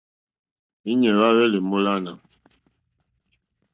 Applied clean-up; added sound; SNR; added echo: neural mask model DeepFilterNet 3.